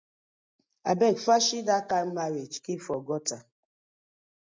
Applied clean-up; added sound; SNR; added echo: none; none; none; none.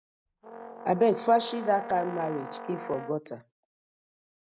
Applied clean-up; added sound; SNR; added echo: none; Brass instrument; 12 dB; none.